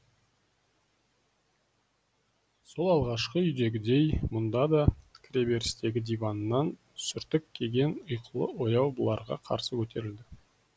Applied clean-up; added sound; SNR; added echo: none; none; none; none.